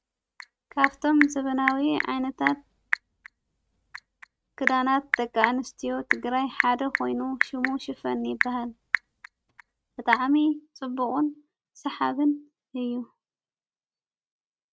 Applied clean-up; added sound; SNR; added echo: neural mask model RNNoise.